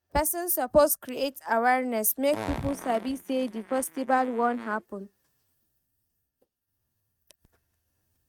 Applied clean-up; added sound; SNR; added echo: neural mask model RNNoise.